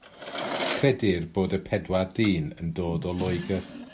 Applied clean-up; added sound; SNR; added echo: none; Drawer open or close; 9 dB; none.